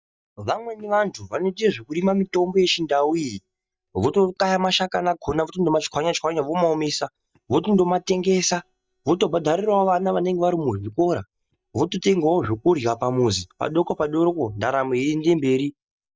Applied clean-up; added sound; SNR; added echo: neural mask model DeepFilterNet 3.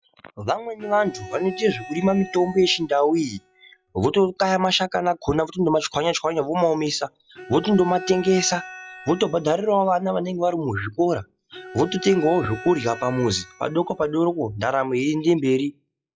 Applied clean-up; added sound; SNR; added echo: classical method log-MMSE.